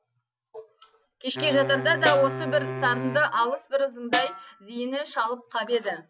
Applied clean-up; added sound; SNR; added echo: none; Wind instrument, woodwind instrument + Snare drum; 5 dB; none.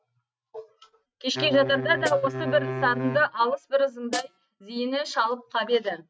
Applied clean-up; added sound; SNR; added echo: neural mask model RNNoise.